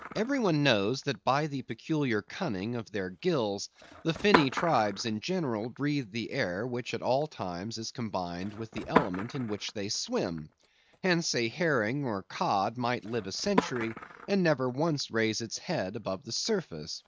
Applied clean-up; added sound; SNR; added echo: neural mask model RNNoise.